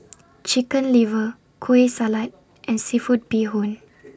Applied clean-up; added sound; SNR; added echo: none; none; none; none.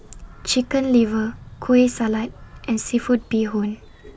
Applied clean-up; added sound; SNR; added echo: none; Bird vocalization, bird call, bird song; 20 dB; none.